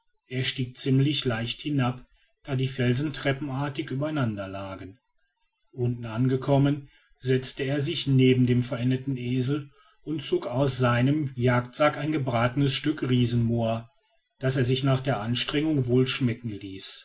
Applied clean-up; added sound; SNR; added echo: none; none; none; none.